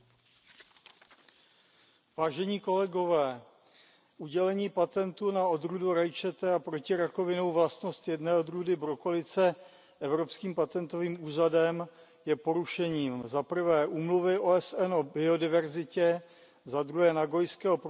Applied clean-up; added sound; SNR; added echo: none; none; none; none.